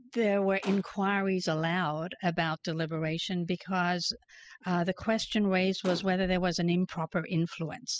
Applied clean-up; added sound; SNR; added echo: classical method spectral subtraction.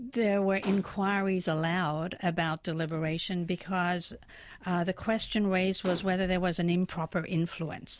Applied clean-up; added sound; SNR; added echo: none; Gunshot, gunfire; 16 dB; none.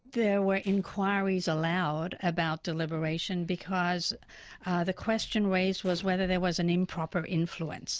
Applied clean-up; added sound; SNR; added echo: neural separator model SepFormer DNS4.